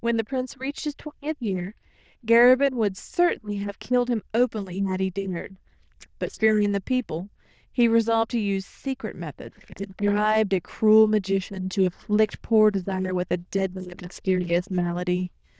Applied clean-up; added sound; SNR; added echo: neural diffusion model UNIVERSE++.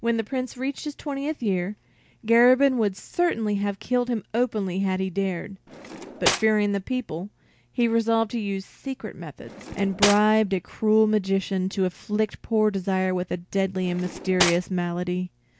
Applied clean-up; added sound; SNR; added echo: none; Cutlery, silverware; 6 dB; none.